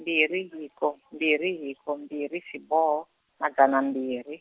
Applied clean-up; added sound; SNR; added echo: none; none; none; none.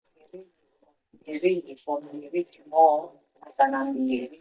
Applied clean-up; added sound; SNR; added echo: neural mask model DeepFilterNet 3.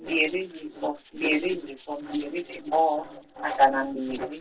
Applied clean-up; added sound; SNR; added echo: neural separator model SepFormer DNS4.